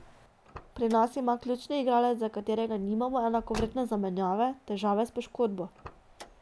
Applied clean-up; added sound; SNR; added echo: none; Car; 19 dB; none.